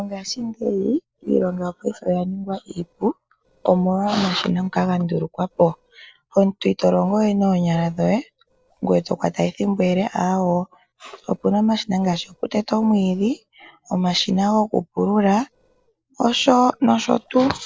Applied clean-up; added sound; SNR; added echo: neural separator model SepFormer DNS4.